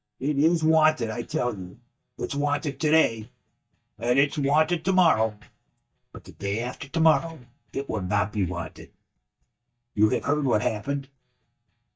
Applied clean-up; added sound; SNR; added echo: neural mask model DeepFilterNet 3.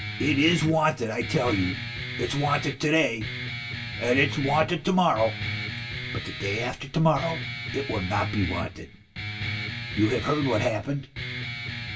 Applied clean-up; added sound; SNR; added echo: none; Guitar; 7 dB; reverberation time 0.2 s.